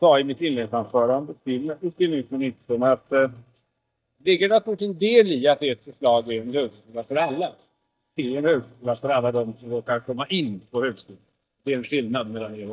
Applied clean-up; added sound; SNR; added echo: neural mask model DeepFilterNet 3.